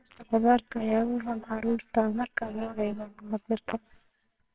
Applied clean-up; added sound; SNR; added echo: neural separator model SepFormer WHAMR!.